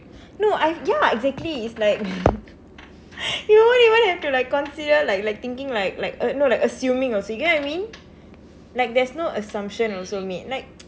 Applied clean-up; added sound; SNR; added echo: none; none; none; none.